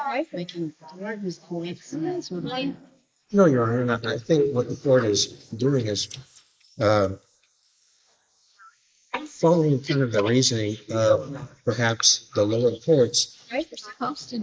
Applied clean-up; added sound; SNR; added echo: neural mask model Resemble Enhance denoiser.